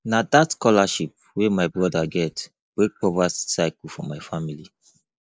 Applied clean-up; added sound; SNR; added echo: neural mask model Resemble Enhance denoiser.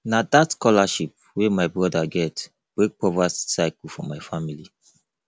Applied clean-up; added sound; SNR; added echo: none; none; none; none.